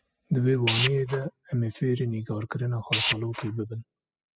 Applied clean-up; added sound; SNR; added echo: classical method spectral subtraction.